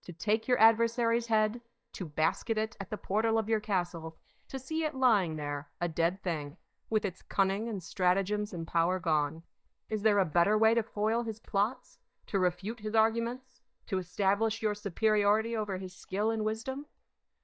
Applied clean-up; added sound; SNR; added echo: neural mask model DeepFilterNet 3.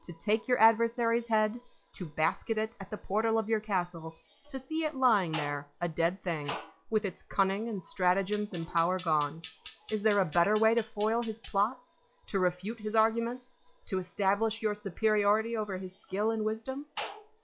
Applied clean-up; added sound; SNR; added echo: classical method log-MMSE.